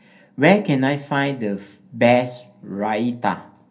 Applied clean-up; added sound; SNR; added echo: none; none; none; reverberation time 0.3 s.